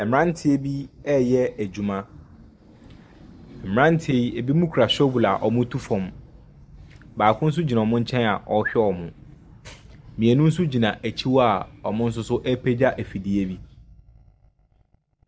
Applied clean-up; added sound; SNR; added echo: none; none; none; none.